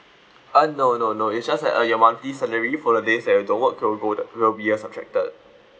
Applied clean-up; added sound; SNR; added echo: none; none; none; none.